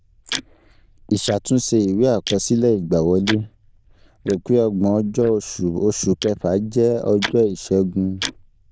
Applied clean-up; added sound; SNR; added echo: neural diffusion model UNIVERSE++.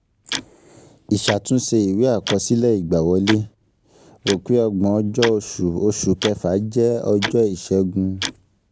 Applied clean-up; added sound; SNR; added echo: none; Tick-tock; 13 dB; none.